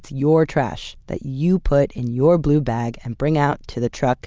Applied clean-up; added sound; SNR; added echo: none; none; none; none.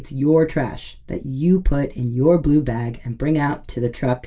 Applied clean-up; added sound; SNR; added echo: none; none; none; reverberation time 0.2 s.